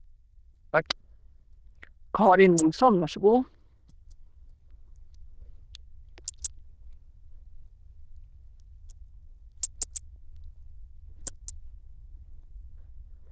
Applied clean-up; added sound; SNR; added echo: neural diffusion model UNIVERSE++.